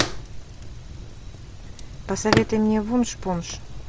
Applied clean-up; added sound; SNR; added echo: none; Fire; 4 dB; none.